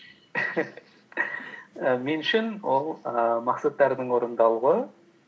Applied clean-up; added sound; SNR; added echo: none; none; none; none.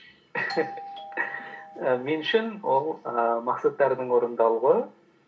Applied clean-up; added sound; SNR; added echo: none; Doorbell; 15 dB; reverberation time 0.2 s.